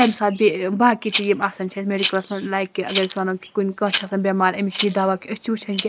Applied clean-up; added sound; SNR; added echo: neural mask model Resemble Enhance denoiser.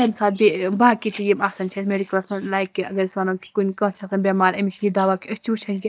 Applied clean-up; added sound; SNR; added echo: neural mask model DeepFilterNet 3.